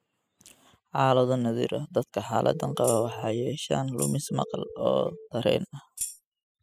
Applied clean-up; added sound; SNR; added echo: classical method spectral subtraction.